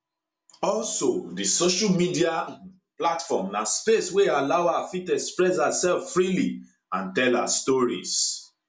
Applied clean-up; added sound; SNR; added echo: none; none; none; none.